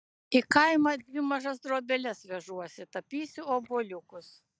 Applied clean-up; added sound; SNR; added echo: neural mask model DeepFilterNet 3.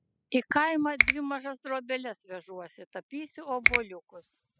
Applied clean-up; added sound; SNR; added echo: classical method spectral subtraction.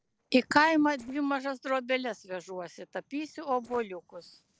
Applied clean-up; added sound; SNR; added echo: neural separator model SepFormer DNS4.